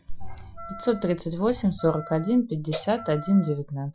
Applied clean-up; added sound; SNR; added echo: classical method Wiener filter.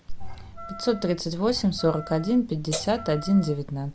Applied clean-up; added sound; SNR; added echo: none; Wind instrument, woodwind instrument + Bowed string instrument; 17 dB; none.